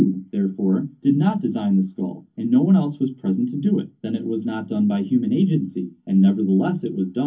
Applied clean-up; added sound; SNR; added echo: none; none; none; reverberation time 0.3 s.